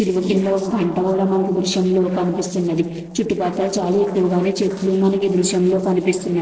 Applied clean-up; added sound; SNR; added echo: neural separator model SepFormer DNS4.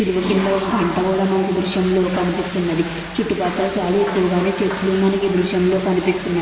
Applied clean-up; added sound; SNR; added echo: none; Toilet flush / Water; 11 dB; reverberation time 2.5 s.